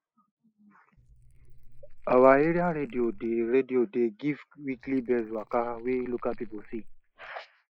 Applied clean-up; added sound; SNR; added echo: neural mask model Resemble Enhance denoiser.